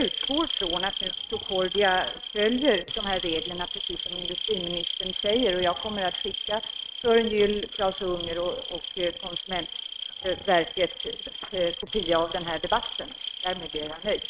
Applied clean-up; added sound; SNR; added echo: neural mask model RNNoise.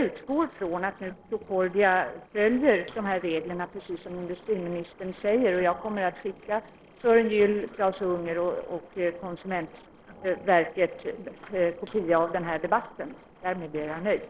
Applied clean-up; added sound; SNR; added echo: neural separator model SepFormer DNS4.